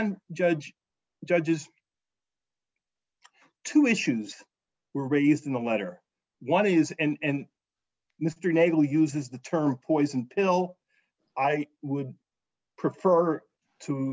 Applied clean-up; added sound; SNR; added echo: none; none; none; none.